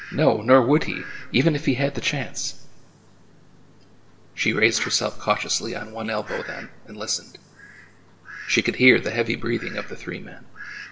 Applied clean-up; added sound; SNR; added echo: none; Fowl; 18 dB; reverberation time 0.9 s.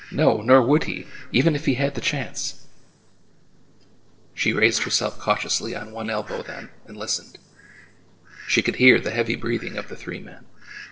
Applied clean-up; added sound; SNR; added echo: neural separator model SepFormer DNS4.